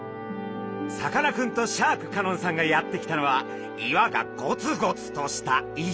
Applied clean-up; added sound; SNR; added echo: none; none; none; none.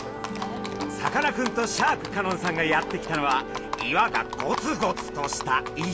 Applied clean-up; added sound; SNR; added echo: none; Livestock, farm animals, working animals; 9 dB; none.